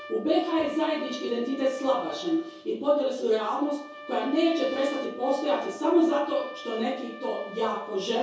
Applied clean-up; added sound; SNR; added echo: none; Trumpet; 16 dB; reverberation time 0.6 s.